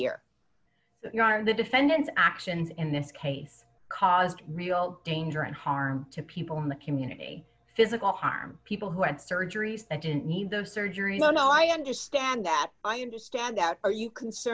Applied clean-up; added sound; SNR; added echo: none; none; none; none.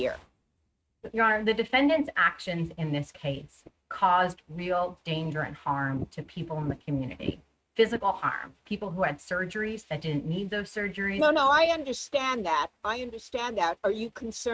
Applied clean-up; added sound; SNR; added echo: neural mask model RNNoise.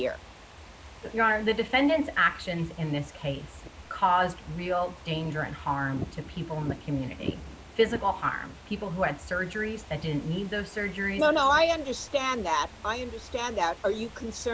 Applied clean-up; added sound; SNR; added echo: none; Fireworks / Ocean; 15 dB; none.